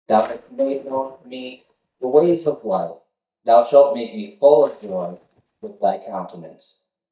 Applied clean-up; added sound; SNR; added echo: neural mask model DeepFilterNet 3.